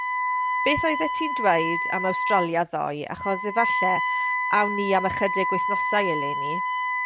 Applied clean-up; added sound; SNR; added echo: none; Wind instrument, woodwind instrument; 0 dB; none.